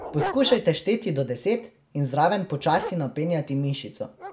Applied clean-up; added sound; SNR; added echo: none; Dog; 13 dB; none.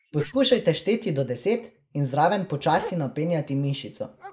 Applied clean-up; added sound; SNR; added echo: neural mask model Resemble Enhance denoiser.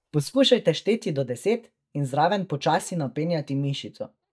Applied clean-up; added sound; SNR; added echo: neural mask model DeepFilterNet 3.